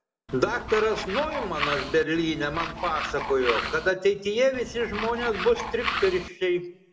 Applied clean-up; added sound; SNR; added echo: none; Tools; 6 dB; reverberation time 0.7 s.